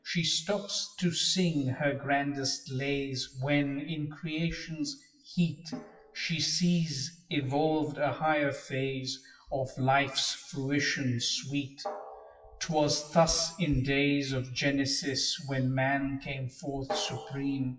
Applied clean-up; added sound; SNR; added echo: classical method WPE with log-MMSE.